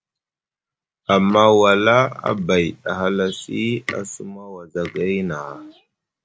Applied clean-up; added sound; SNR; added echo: neural separator model SepFormer DNS4.